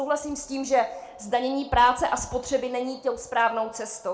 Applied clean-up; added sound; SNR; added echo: none; none; none; reverberation time 0.4 s.